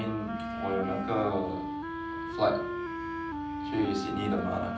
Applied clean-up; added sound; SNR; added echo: none; Wind instrument, woodwind instrument; 3 dB; reverberation time 0.6 s.